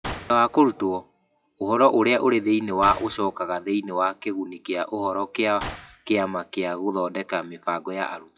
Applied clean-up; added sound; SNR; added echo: classical method WPE with log-MMSE.